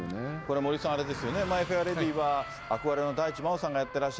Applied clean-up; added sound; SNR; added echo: none; Trumpet + Car passing by; 11 dB; none.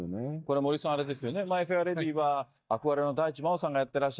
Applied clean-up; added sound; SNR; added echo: neural mask model DeepFilterNet 3.